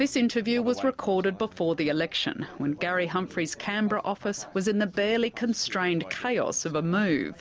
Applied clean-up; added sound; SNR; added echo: none; none; none; none.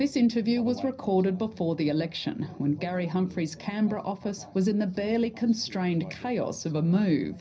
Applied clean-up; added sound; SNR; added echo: none; none; none; reverberation time 0.4 s.